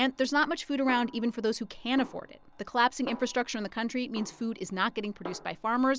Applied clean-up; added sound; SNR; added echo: none; Snare drum; 18 dB; none.